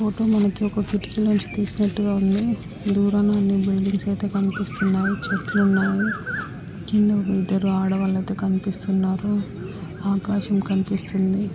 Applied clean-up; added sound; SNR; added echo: none; none; none; none.